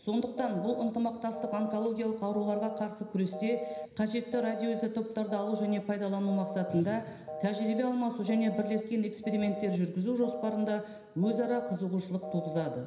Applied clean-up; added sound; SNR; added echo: none; Telephone; 10 dB; reverberation time 0.9 s.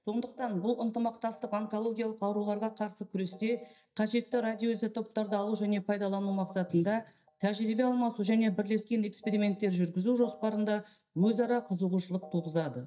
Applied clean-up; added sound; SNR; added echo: neural mask model DeepFilterNet 3.